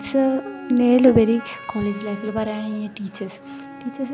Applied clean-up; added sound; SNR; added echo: none; Wind instrument, woodwind instrument; 16 dB; none.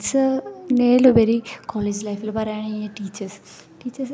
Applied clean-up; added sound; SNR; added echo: none; none; none; none.